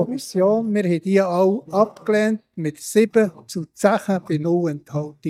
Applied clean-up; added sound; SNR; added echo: neural mask model DeepFilterNet 3.